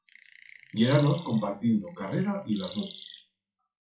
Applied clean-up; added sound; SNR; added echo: classical method WPE with log-MMSE.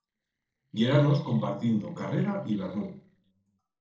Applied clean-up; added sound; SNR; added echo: neural separator model SepFormer DNS4.